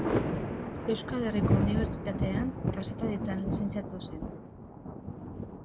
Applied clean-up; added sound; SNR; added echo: none; Thunder; -3 dB; none.